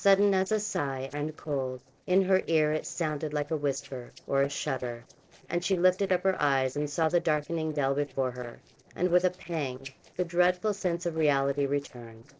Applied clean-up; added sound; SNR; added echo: neural separator model SepFormer DNS4.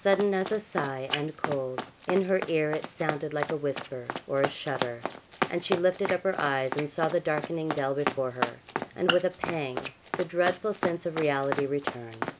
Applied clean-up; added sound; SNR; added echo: none; Run; 6 dB; none.